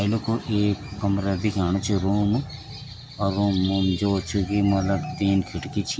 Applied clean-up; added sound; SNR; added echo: none; none; none; none.